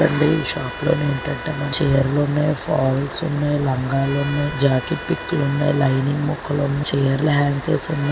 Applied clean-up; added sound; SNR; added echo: none; Trumpet; 17 dB; none.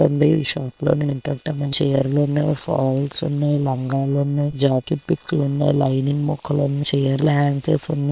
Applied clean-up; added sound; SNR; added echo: neural separator model SepFormer WHAM!.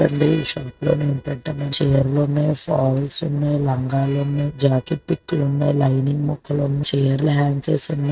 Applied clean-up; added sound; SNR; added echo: neural mask model RNNoise.